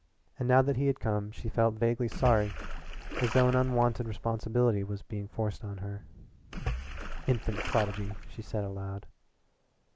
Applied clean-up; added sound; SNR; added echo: none; Splash, splatter; 6 dB; none.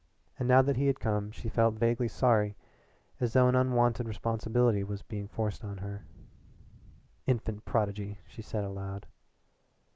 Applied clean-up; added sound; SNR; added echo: none; none; none; none.